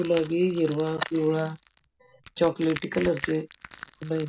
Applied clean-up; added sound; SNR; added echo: none; Crushing; 13 dB; none.